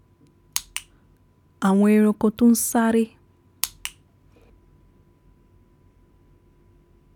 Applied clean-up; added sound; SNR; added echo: none; none; none; none.